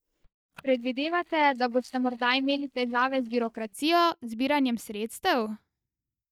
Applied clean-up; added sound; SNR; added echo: neural mask model DeepFilterNet 3.